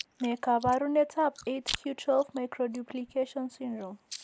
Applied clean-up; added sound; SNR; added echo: none; Chewing, mastication; 15 dB; none.